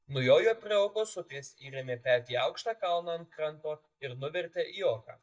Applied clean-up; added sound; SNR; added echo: neural mask model DeepFilterNet 3.